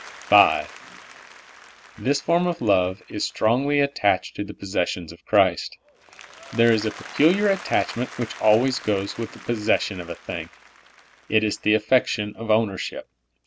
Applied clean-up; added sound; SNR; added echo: none; Applause; 20 dB; none.